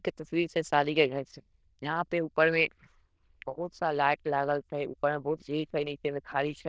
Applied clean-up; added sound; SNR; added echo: neural diffusion model UNIVERSE++.